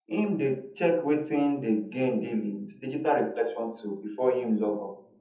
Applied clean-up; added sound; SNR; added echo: none; none; none; reverberation time 0.7 s.